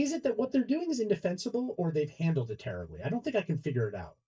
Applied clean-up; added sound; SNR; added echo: neural mask model DeepFilterNet 3.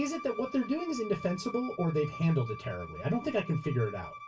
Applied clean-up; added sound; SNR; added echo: none; Bowed string instrument; 14 dB; reverberation time 0.2 s.